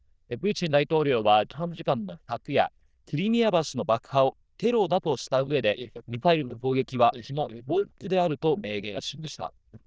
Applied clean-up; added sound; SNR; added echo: neural diffusion model UNIVERSE++.